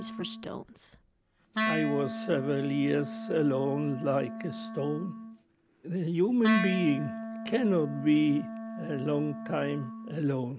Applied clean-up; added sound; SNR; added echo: none; Wind instrument, woodwind instrument; 7 dB; none.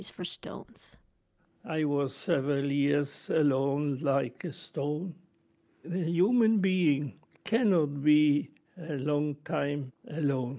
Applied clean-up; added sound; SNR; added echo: none; none; none; none.